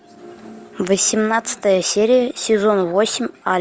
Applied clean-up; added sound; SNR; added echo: none; none; none; none.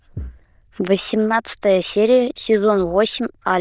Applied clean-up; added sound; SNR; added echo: neural diffusion model UNIVERSE++.